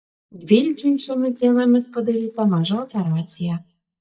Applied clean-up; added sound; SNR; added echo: neural mask model DeepFilterNet 3.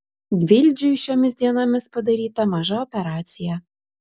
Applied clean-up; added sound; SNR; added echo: none; none; none; none.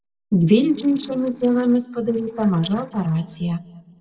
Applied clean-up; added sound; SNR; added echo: neural separator model SepFormer DNS4.